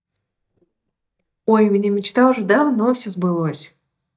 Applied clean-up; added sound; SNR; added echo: neural mask model DeepFilterNet 3.